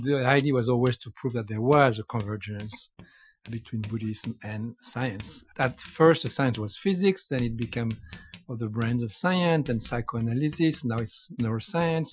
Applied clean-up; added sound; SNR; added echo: classical method Wiener filter.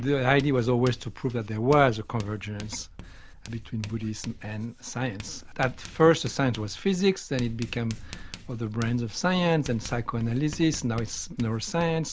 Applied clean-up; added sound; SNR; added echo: none; Writing; 15 dB; none.